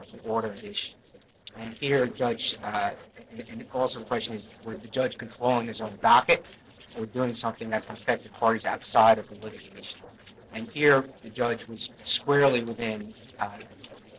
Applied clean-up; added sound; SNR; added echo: neural separator model SepFormer DNS4.